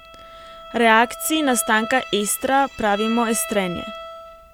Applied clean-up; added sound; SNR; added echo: none; Bowed string instrument; 13 dB; none.